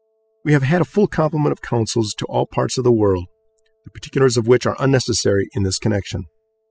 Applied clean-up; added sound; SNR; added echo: classical method spectral subtraction.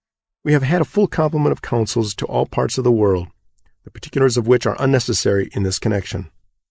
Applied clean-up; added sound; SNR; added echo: neural mask model Resemble Enhance denoiser.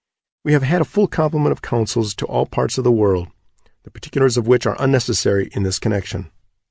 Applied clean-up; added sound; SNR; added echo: none; none; none; none.